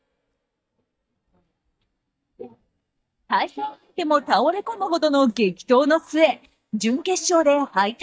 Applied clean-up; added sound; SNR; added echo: neural mask model DeepFilterNet 3.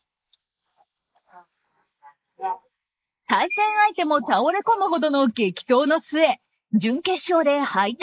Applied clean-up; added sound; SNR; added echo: neural mask model Resemble Enhance denoiser.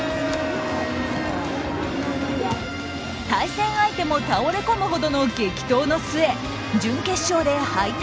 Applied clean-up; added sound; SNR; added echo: none; none; none; none.